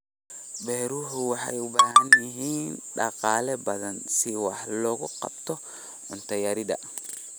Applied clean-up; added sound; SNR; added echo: none; none; none; none.